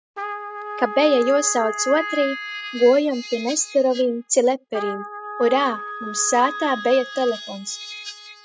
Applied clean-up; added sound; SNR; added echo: classical method spectral subtraction.